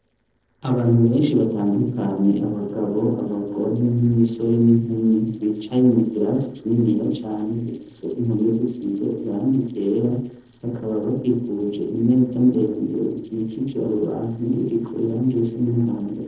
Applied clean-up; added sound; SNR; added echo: neural separator model SepFormer DNS4.